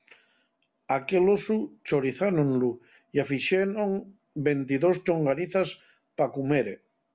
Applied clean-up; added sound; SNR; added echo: none; none; none; none.